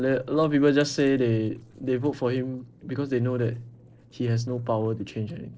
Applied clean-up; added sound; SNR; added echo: neural separator model SepFormer DNS4.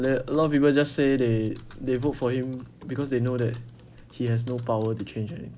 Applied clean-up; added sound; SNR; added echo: none; Typing; 19 dB; none.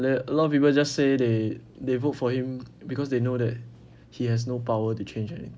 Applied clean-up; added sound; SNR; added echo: none; none; none; none.